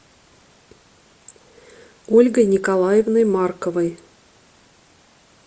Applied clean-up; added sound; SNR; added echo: none; none; none; none.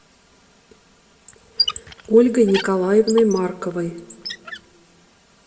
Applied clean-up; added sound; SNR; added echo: none; Squeak; 11 dB; reverberation time 1.2 s.